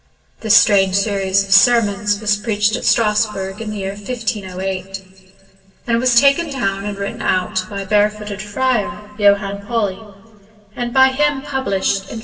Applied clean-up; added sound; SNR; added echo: none; none; none; reverberation time 2.6 s.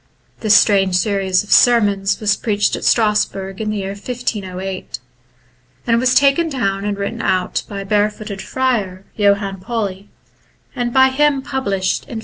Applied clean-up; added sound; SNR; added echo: none; none; none; none.